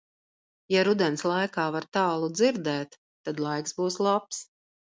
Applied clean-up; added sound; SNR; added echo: none; none; none; none.